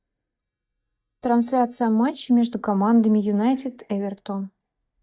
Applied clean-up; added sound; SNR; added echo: neural mask model DeepFilterNet 3.